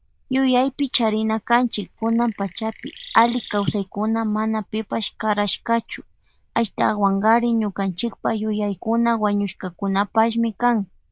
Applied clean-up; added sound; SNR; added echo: neural diffusion model UNIVERSE++.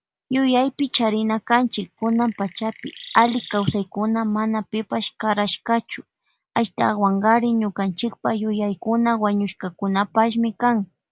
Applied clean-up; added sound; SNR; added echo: none; Chirp, tweet; 19 dB; none.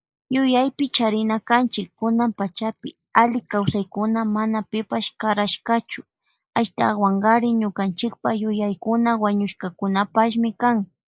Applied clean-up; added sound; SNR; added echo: neural mask model Resemble Enhance denoiser.